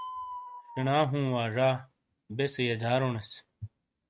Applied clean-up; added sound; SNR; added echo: neural mask model RNNoise.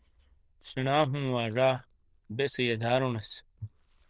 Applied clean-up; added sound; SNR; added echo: neural diffusion model UNIVERSE++.